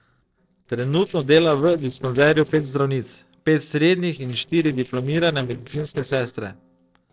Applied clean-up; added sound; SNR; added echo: neural separator model SepFormer DNS4.